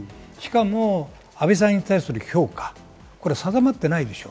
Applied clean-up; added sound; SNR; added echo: none; none; none; none.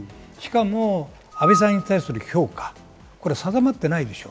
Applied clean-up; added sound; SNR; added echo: none; Screech / Glass; 3 dB; none.